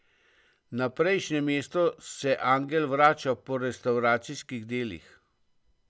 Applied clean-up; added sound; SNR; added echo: none; none; none; none.